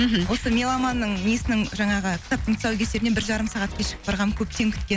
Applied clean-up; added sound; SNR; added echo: none; Cheering + Keyboard (musical); 20 dB; none.